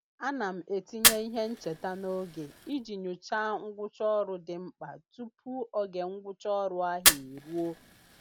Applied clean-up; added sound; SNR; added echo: none; Fire; -1 dB; none.